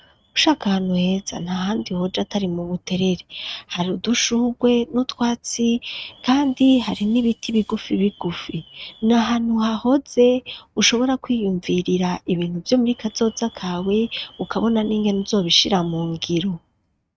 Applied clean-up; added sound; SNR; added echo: neural mask model RNNoise.